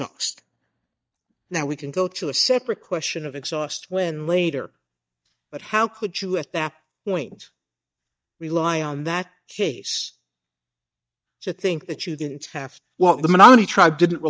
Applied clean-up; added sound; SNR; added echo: neural mask model DeepFilterNet 3.